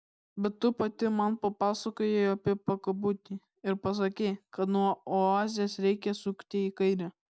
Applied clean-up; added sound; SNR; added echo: none; none; none; none.